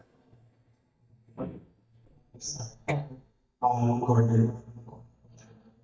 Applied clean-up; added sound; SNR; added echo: neural mask model DeepFilterNet 3.